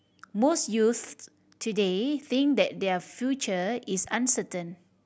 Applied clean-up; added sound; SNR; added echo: none; none; none; none.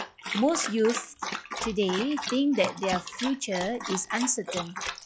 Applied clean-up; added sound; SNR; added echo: classical method log-MMSE.